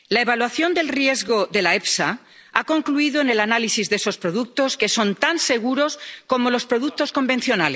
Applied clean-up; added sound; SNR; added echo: none; none; none; none.